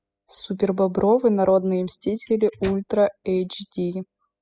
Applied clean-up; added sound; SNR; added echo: classical method spectral subtraction.